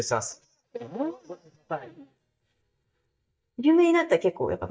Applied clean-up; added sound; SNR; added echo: neural mask model DeepFilterNet 3.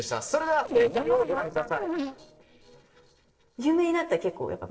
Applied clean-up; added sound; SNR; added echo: neural separator model SepFormer DNS4.